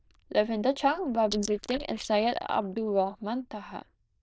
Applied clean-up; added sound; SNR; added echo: neural diffusion model UNIVERSE++.